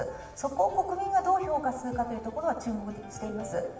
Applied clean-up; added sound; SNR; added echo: none; none; none; reverberation time 1.0 s.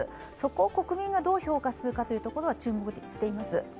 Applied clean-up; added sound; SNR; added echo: none; none; none; none.